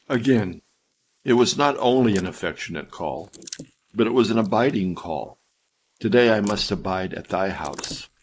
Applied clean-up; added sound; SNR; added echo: neural mask model Resemble Enhance denoiser.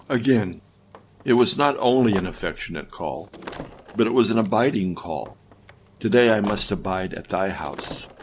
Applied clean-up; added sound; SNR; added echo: none; Slam; 17 dB; none.